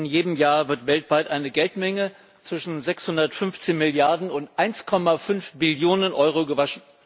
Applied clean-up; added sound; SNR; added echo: none; none; none; none.